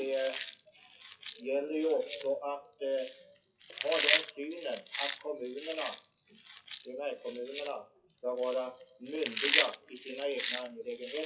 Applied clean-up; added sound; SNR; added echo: classical method WPE with log-MMSE.